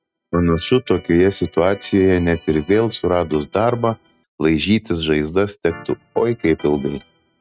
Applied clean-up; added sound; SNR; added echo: neural mask model RNNoise.